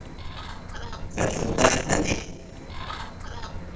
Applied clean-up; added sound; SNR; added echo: neural separator model SepFormer DNS4.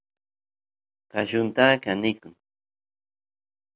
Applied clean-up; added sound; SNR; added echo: none; none; none; none.